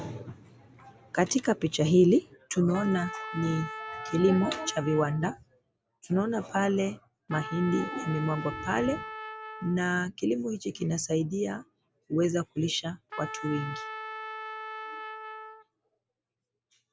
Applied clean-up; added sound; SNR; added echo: none; Trumpet; 11 dB; none.